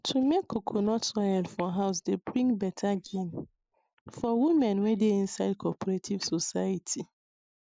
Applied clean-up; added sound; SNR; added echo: neural mask model Resemble Enhance denoiser.